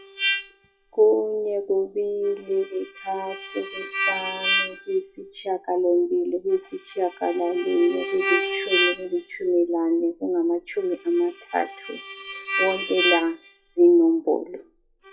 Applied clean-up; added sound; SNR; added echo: classical method WPE with log-MMSE.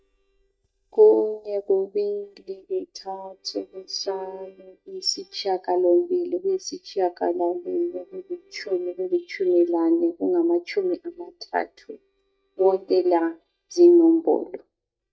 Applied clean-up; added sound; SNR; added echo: neural mask model DeepFilterNet 3.